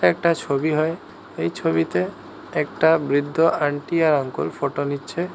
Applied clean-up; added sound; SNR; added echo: none; none; none; none.